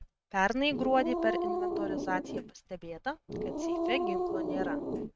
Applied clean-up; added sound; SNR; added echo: neural mask model RNNoise.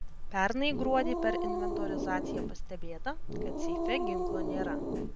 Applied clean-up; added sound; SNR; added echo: none; Growling; -3 dB; none.